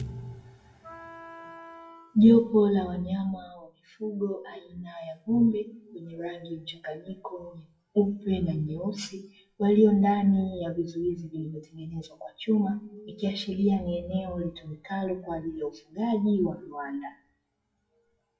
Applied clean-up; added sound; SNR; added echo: classical method WPE with log-MMSE.